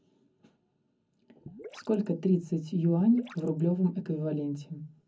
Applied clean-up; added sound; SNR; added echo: none; Gurgling / Liquid; 19 dB; reverberation time 0.4 s.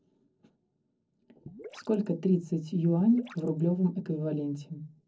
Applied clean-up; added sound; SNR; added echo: neural separator model SepFormer DNS4.